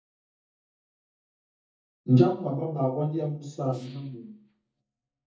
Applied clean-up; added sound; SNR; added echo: neural mask model DeepFilterNet 3.